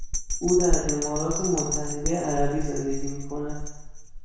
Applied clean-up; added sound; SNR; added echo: none; Bell; 0 dB; reverberation time 1.1 s.